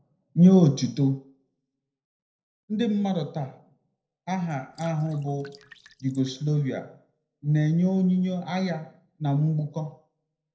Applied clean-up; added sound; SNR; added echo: neural separator model SepFormer DNS4.